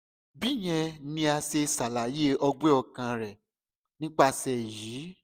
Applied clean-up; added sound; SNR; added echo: none; none; none; none.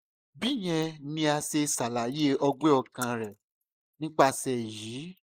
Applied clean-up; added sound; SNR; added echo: neural mask model Resemble Enhance denoiser.